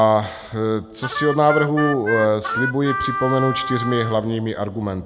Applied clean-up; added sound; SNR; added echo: none; Harmonica; 6 dB; none.